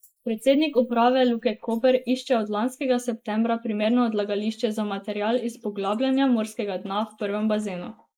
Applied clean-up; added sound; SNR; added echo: neural mask model Resemble Enhance denoiser.